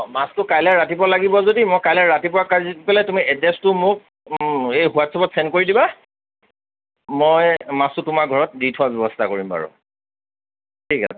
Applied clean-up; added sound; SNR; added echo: none; none; none; none.